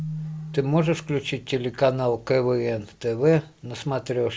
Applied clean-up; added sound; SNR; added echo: none; Keyboard (musical); 15 dB; none.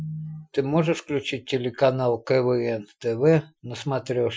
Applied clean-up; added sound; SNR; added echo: classical method Wiener filter.